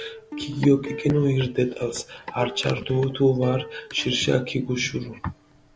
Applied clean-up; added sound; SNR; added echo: none; Plucked string instrument; 16 dB; none.